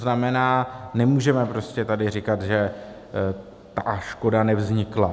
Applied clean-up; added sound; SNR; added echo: none; none; none; none.